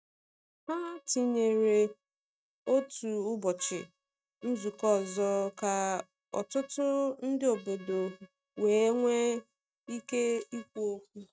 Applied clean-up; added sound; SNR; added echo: neural mask model RNNoise.